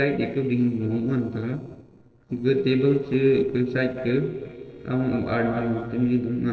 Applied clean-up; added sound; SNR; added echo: neural separator model SepFormer DNS4.